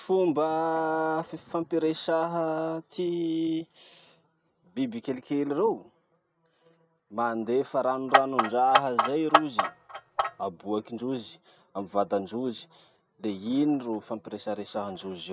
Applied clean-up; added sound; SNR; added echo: none; Clock; -3 dB; none.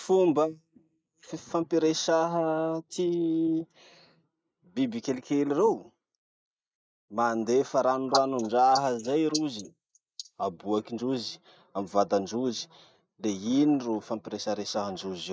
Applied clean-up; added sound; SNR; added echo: neural mask model Resemble Enhance denoiser.